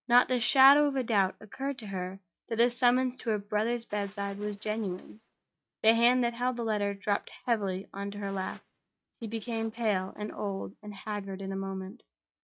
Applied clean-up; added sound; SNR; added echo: neural mask model RNNoise.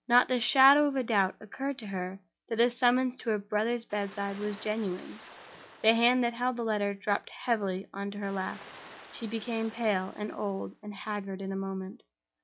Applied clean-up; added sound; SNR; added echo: none; Ocean; 20 dB; none.